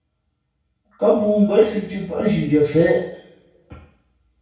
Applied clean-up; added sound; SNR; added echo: none; none; none; reverberation time 0.6 s.